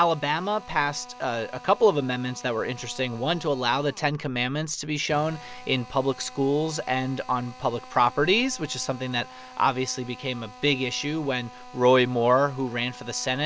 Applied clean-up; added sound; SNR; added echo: none; Drill; 20 dB; none.